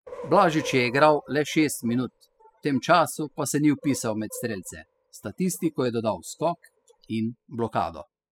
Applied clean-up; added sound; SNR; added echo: classical method spectral subtraction.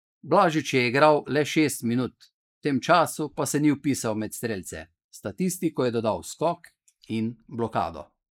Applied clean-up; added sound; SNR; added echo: neural mask model Resemble Enhance denoiser.